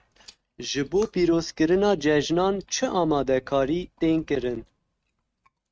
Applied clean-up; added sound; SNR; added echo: neural mask model RNNoise.